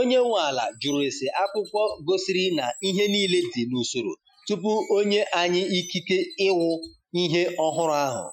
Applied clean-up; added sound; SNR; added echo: classical method Wiener filter.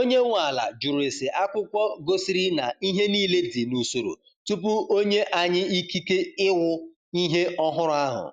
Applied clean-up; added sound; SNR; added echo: none; none; none; none.